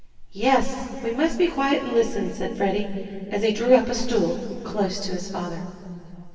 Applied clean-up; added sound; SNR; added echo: none; none; none; reverberation time 2.5 s.